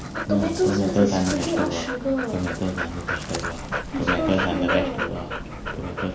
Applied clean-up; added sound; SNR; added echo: none; Dog; 7 dB; none.